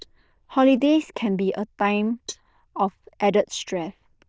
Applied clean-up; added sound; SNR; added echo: neural diffusion model UNIVERSE++.